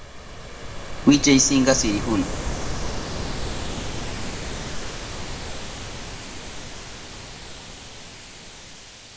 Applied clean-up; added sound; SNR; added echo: none; Ocean; 4 dB; reverberation time 1.6 s.